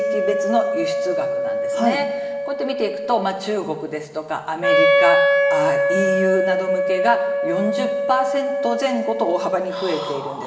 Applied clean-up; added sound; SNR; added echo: none; Wind instrument, woodwind instrument; -3 dB; reverberation time 2.1 s.